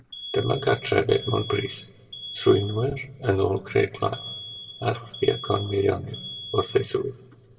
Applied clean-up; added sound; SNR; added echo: none; Alarm; 14 dB; reverberation time 1.9 s.